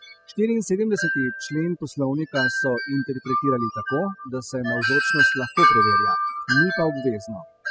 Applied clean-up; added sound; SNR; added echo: classical method spectral subtraction.